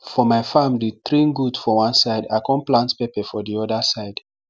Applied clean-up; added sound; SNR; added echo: none; none; none; none.